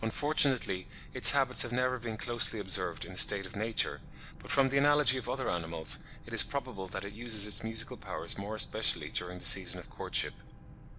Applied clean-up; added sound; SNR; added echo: none; Boat, Water vehicle; 17 dB; none.